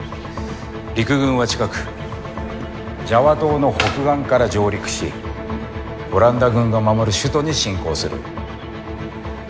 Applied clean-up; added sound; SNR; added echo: none; none; none; none.